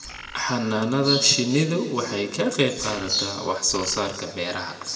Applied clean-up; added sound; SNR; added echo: none; Bird; 16 dB; reverberation time 1.5 s.